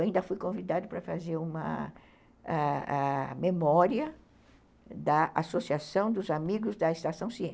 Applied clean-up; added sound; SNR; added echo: none; none; none; none.